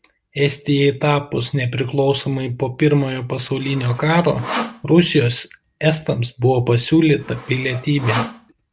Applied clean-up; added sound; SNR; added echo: none; Sawing; 12 dB; none.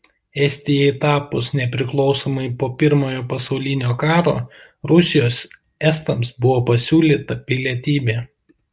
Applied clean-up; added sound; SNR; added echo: none; none; none; none.